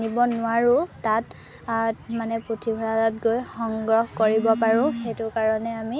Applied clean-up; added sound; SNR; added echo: none; none; none; none.